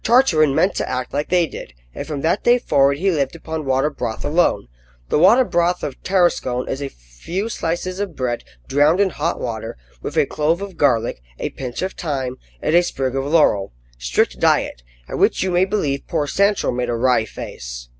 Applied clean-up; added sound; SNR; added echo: none; none; none; none.